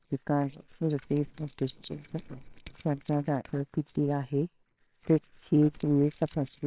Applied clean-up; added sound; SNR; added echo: neural separator model SepFormer WHAMR!.